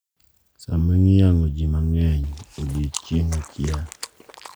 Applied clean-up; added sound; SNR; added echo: none; Chewing, mastication; 18 dB; none.